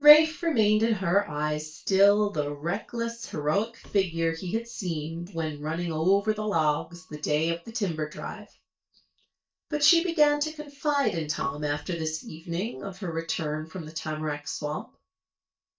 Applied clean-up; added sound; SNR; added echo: neural mask model DeepFilterNet 3.